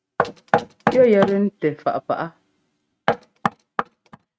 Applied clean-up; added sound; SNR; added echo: neural mask model RNNoise.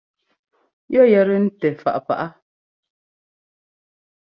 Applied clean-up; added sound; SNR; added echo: none; none; none; none.